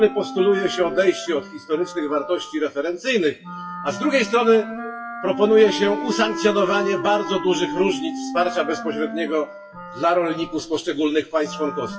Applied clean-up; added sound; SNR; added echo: classical method WPE with log-MMSE.